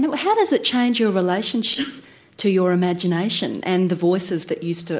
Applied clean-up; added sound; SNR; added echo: neural mask model Resemble Enhance denoiser.